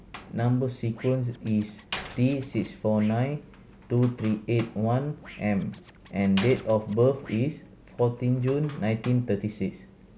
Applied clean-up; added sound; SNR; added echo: none; Slam + Scratching (performance technique); 18 dB; none.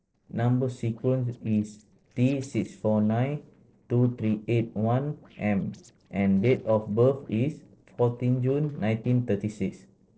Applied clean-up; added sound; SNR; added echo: neural separator model SepFormer DNS4.